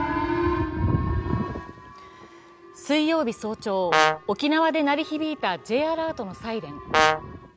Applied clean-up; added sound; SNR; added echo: none; Brass instrument; -4 dB; none.